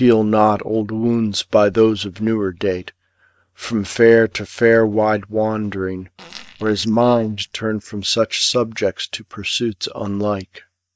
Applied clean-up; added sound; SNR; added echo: neural mask model DeepFilterNet 3.